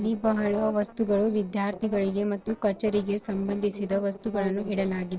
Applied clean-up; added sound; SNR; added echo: neural separator model SepFormer DNS4.